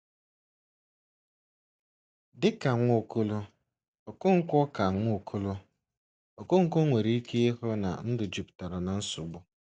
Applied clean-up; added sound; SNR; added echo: none; none; none; none.